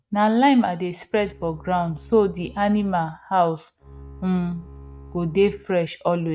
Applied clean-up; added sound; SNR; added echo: neural mask model RNNoise.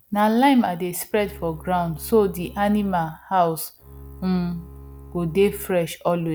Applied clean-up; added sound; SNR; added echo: none; Bowed string instrument; 19 dB; none.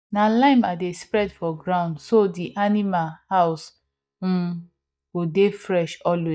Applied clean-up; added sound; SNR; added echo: neural mask model DeepFilterNet 3.